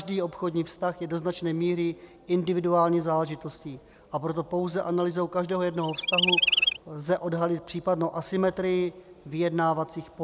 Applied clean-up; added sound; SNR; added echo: none; Chirp, tweet; -2 dB; none.